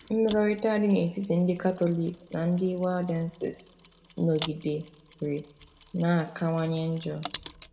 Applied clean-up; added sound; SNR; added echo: none; Mechanisms; 19 dB; reverberation time 1.0 s.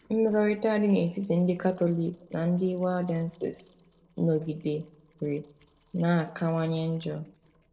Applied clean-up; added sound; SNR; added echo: neural separator model SepFormer DNS4.